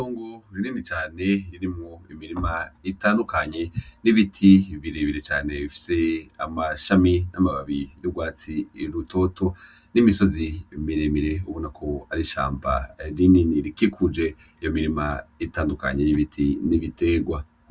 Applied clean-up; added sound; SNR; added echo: none; none; none; none.